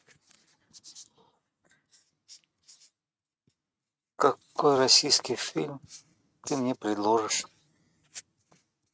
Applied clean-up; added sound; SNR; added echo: neural mask model RNNoise.